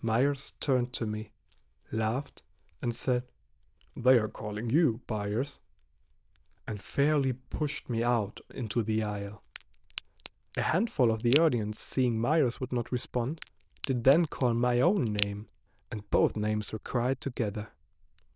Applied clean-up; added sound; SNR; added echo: neural diffusion model UNIVERSE++.